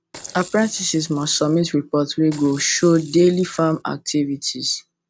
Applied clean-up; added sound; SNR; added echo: none; Rattle / Rattle (instrument); 12 dB; none.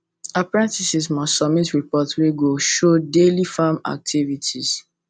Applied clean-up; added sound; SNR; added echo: none; none; none; none.